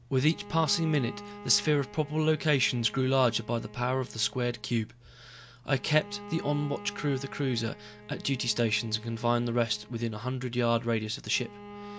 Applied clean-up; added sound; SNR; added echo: none; Bowed string instrument; 17 dB; none.